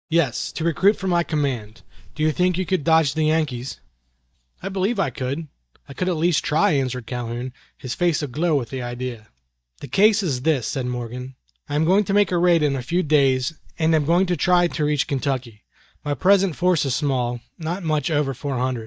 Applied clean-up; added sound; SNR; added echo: neural mask model DeepFilterNet 3.